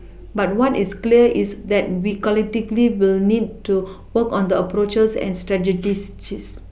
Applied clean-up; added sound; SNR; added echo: none; none; none; none.